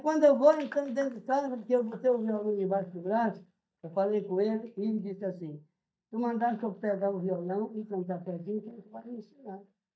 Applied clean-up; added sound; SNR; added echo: neural mask model DeepFilterNet 3.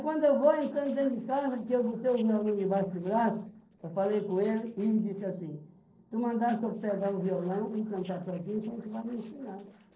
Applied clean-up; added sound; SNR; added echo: neural separator model SepFormer DNS4.